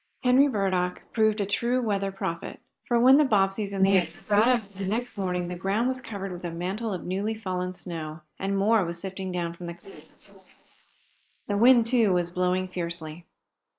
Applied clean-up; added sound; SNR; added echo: neural mask model Resemble Enhance denoiser.